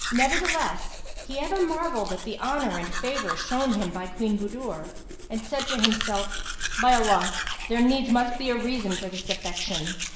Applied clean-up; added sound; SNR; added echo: none; Domestic sounds, home sounds; 4 dB; reverberation time 1.0 s.